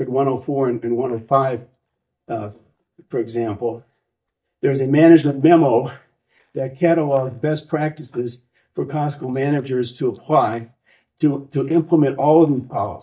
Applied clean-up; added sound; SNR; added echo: neural mask model DeepFilterNet 3.